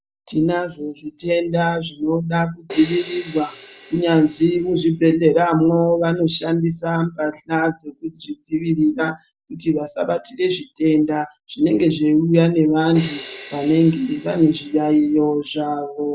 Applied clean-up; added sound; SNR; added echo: none; Crash cymbal; 19 dB; none.